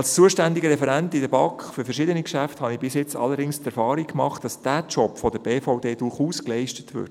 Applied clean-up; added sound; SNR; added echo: none; none; none; none.